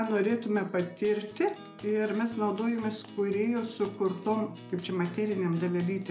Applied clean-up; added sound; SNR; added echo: none; Acoustic guitar; 17 dB; none.